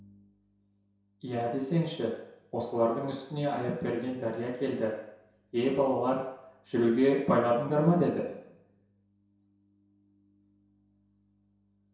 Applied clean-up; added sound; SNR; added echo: none; none; none; reverberation time 0.7 s.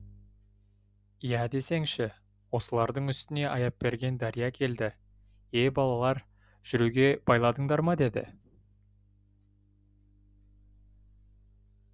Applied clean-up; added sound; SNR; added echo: none; none; none; none.